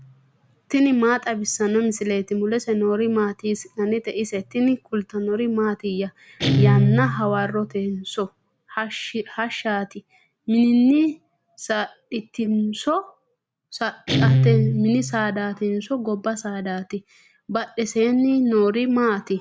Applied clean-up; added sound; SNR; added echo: none; Guitar; 5 dB; none.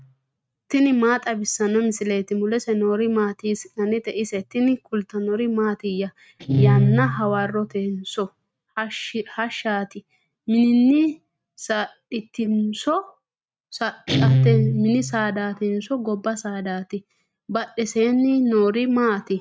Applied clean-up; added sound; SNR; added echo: neural mask model RNNoise.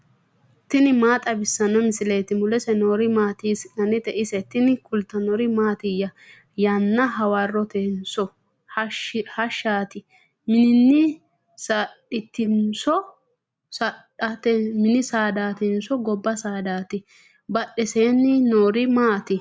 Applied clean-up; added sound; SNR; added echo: none; none; none; none.